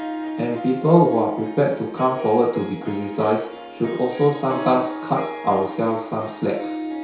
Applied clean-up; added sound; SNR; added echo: none; Harp; 10 dB; reverberation time 0.6 s.